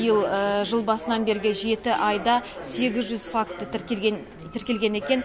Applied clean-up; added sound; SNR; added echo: none; none; none; none.